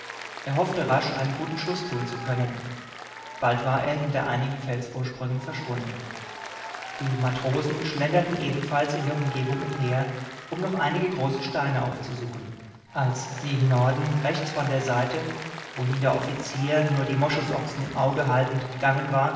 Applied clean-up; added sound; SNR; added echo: none; Applause; 12 dB; reverberation time 1.1 s.